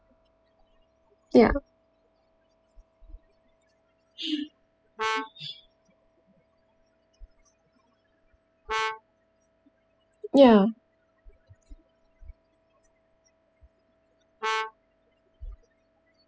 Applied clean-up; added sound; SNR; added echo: classical method spectral subtraction.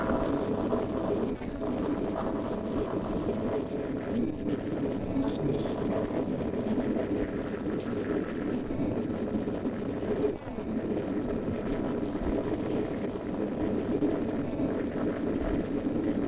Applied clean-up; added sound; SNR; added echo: neural separator model SepFormer DNS4.